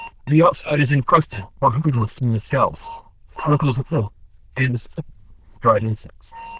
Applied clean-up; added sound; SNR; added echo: neural diffusion model UNIVERSE++.